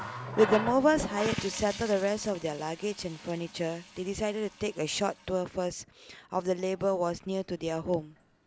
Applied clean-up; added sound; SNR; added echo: none; Water tap, faucet; 12 dB; none.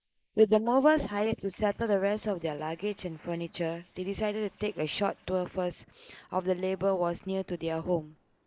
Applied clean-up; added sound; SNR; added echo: neural mask model Resemble Enhance denoiser.